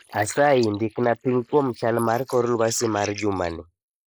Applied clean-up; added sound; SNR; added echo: neural mask model Resemble Enhance denoiser.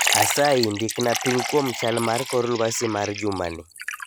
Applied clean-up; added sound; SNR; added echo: none; Liquid; 4 dB; none.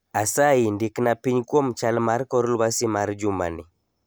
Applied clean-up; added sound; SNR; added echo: none; none; none; none.